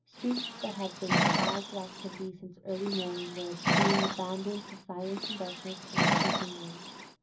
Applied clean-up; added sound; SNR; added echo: none; Livestock, farm animals, working animals; -4 dB; reverberation time 0.4 s.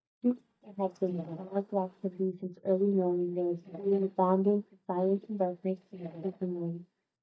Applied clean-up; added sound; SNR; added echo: neural mask model DeepFilterNet 3.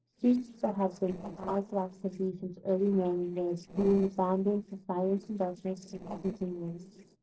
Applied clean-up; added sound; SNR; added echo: neural separator model SepFormer DNS4.